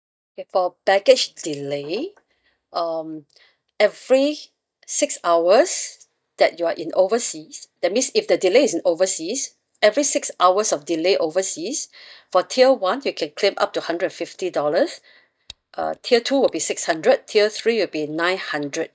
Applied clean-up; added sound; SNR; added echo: neural mask model DeepFilterNet 3.